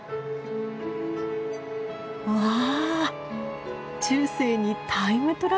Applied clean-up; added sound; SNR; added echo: none; none; none; none.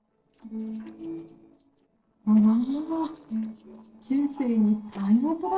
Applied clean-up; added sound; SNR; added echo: neural separator model SepFormer DNS4.